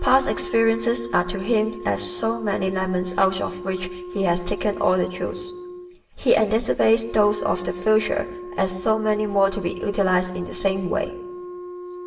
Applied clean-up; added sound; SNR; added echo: none; Wind instrument, woodwind instrument; 12 dB; reverberation time 0.8 s.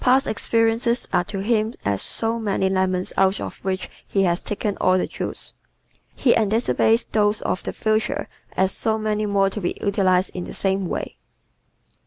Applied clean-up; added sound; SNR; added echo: none; none; none; none.